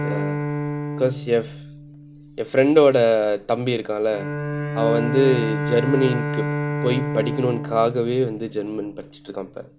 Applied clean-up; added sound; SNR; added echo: none; Bowed string instrument; 6 dB; none.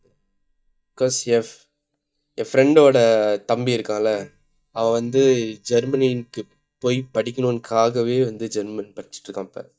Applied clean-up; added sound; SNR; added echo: neural mask model DeepFilterNet 3.